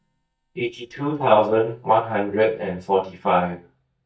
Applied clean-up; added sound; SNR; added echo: neural mask model DeepFilterNet 3.